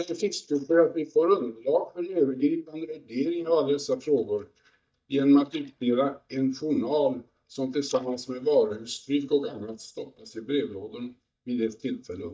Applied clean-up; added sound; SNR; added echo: neural mask model DeepFilterNet 3.